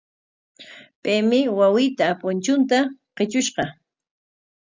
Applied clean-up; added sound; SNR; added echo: none; none; none; none.